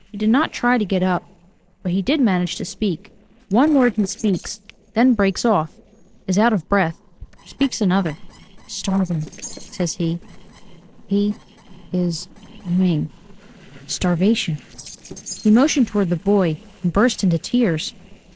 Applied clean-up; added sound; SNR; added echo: neural separator model SepFormer DNS4.